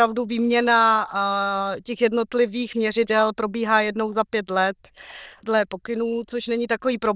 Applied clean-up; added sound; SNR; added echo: neural diffusion model UNIVERSE++.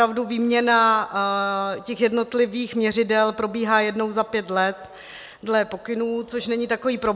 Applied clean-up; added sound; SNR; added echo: none; none; none; none.